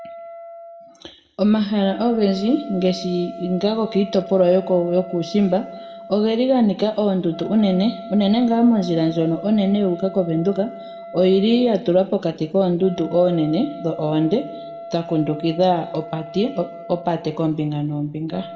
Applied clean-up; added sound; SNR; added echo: none; Wind instrument, woodwind instrument; 16 dB; reverberation time 0.9 s.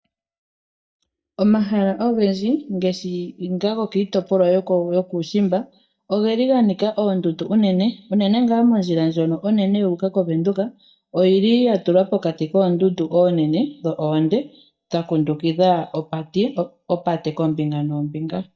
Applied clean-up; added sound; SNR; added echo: neural mask model DeepFilterNet 3.